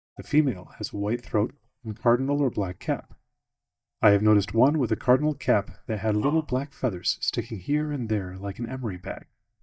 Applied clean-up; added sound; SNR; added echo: neural mask model DeepFilterNet 3.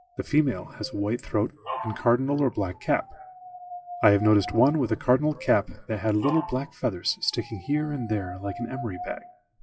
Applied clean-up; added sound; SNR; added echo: classical method WPE with log-MMSE.